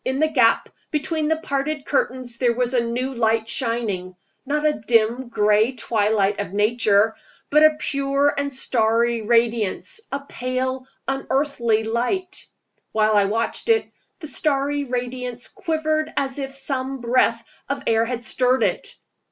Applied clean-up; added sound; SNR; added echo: none; none; none; none.